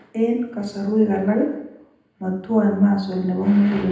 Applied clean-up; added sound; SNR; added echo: none; none; none; reverberation time 0.8 s.